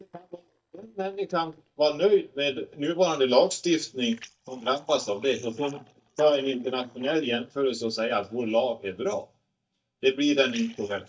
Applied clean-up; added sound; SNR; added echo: neural mask model DeepFilterNet 3.